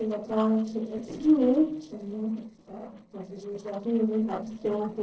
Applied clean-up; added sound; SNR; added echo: neural separator model SepFormer DNS4.